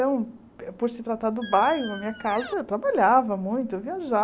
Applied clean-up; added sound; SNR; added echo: none; Squeak; 13 dB; none.